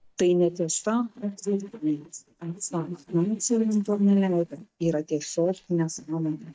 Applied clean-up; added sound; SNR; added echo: neural mask model DeepFilterNet 3.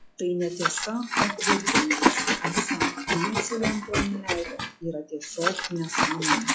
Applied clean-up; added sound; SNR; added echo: classical method log-MMSE.